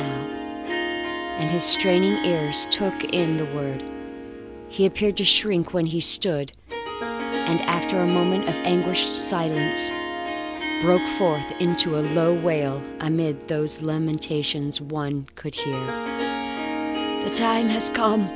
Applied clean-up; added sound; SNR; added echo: none; Harp; 5 dB; none.